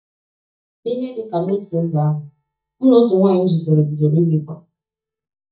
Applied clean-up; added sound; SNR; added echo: neural mask model DeepFilterNet 3.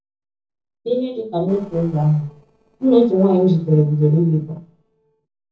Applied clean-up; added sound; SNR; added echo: neural separator model SepFormer DNS4.